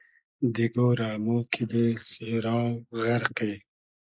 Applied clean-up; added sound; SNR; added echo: neural mask model Resemble Enhance denoiser.